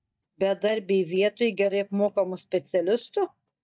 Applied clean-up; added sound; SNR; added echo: neural mask model DeepFilterNet 3.